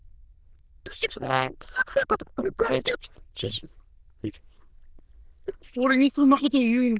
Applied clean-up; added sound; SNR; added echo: neural diffusion model UNIVERSE++.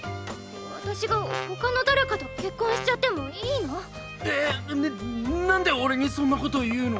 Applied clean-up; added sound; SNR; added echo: none; Brass instrument; 10 dB; none.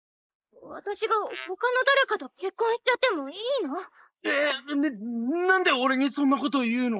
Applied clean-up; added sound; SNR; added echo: neural mask model Resemble Enhance denoiser.